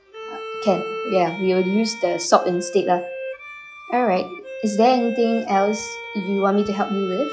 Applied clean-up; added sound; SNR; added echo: classical method log-MMSE.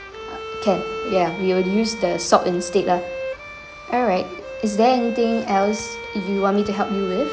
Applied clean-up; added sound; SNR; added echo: none; Bowed string instrument; 10 dB; none.